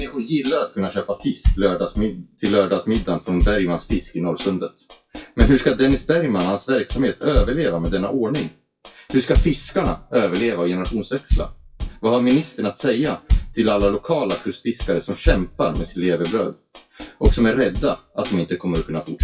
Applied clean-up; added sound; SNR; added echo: classical method WPE with log-MMSE.